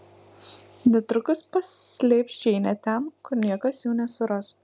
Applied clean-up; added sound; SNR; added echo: none; none; none; none.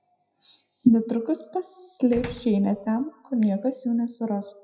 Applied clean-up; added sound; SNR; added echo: classical method WPE with log-MMSE.